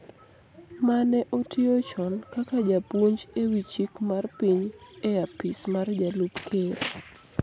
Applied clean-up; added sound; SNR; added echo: none; none; none; none.